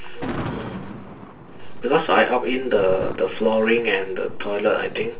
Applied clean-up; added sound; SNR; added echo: none; Thunder; 13 dB; reverberation time 0.2 s.